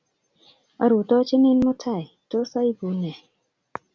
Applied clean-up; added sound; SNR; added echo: none; none; none; none.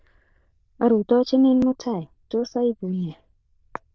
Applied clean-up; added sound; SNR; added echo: neural diffusion model UNIVERSE++.